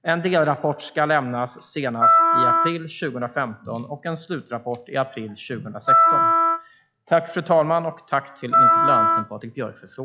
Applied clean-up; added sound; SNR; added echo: classical method log-MMSE.